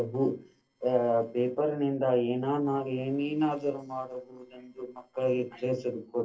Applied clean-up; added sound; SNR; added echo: neural separator model SepFormer DNS4.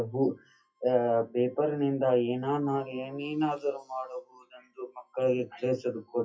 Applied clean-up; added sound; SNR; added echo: classical method WPE with log-MMSE.